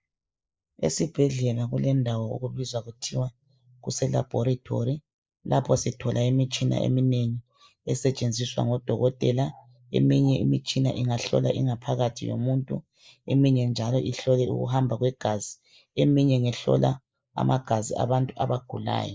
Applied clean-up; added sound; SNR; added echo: neural mask model Resemble Enhance denoiser.